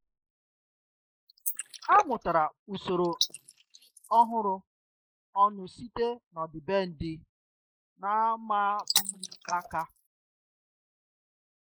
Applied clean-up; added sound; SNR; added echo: neural mask model Resemble Enhance denoiser.